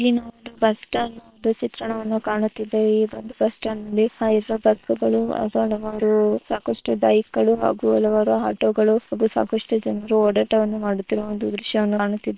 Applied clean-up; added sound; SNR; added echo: neural separator model SepFormer WHAM!.